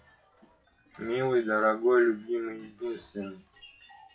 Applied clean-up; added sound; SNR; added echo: classical method log-MMSE.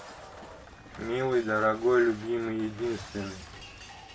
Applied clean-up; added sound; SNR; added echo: none; Shatter; 17 dB; none.